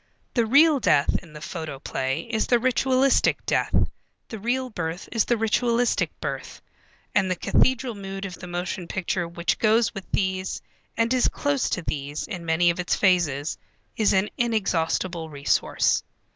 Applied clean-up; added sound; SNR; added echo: none; none; none; none.